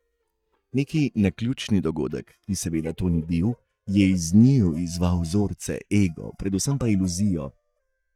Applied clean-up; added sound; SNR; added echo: neural mask model DeepFilterNet 3.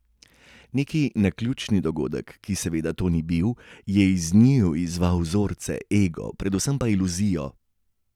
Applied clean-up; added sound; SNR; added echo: none; none; none; none.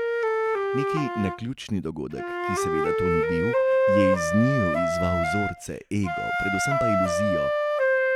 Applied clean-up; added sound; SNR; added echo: none; Wind instrument, woodwind instrument; -4 dB; none.